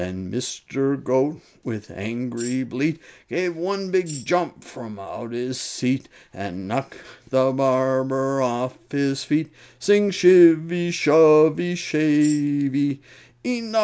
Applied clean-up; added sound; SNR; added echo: none; Tambourine; 18 dB; none.